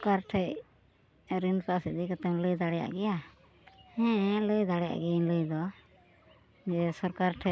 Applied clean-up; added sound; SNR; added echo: none; none; none; none.